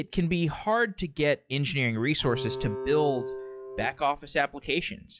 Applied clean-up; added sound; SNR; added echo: classical method log-MMSE.